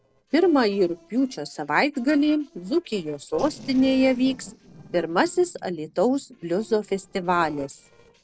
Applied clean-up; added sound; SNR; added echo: neural separator model SepFormer DNS4.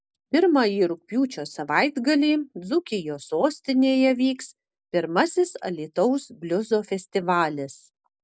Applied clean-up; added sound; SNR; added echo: none; none; none; none.